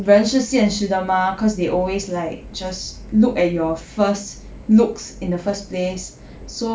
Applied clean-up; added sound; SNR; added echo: none; none; none; none.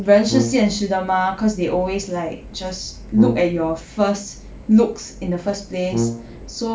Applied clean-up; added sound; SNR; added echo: none; Brass instrument; 5 dB; none.